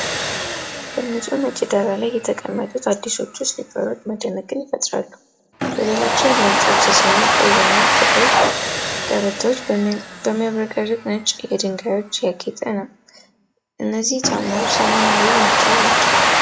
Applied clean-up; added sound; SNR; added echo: none; Domestic sounds, home sounds; -2 dB; reverberation time 0.3 s.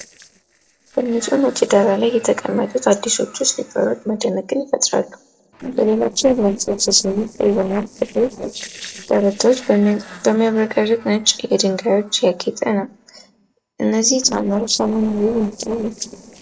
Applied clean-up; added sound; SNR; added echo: neural separator model SepFormer DNS4.